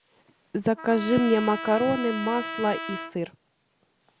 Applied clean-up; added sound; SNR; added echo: none; Trumpet; 10 dB; none.